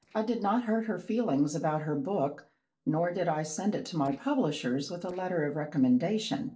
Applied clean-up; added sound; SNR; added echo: neural separator model SepFormer DNS4.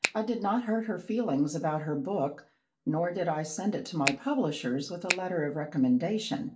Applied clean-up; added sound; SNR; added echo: none; Finger snapping; 2 dB; reverberation time 0.3 s.